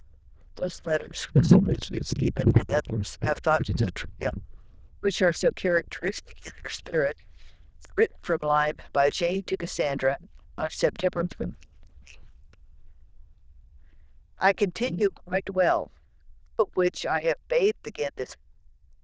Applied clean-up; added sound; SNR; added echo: neural diffusion model UNIVERSE++.